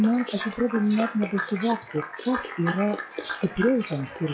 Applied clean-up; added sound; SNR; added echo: classical method log-MMSE.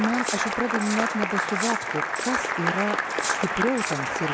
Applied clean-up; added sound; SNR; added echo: none; Cutlery, silverware + Applause; -1 dB; none.